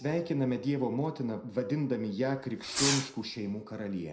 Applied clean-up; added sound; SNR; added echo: none; Fireworks; 3 dB; reverberation time 0.4 s.